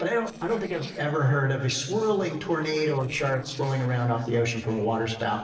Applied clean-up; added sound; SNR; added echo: neural separator model SepFormer DNS4.